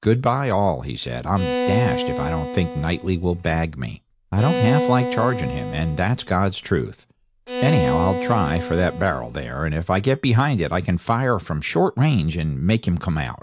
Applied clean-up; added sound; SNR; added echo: none; Bowed string instrument; 6 dB; none.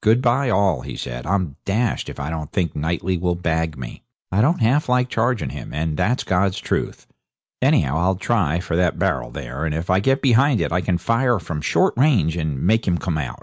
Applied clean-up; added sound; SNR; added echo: none; none; none; none.